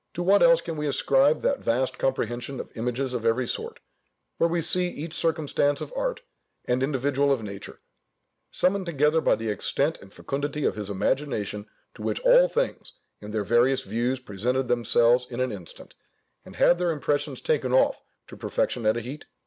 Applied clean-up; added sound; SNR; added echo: none; none; none; none.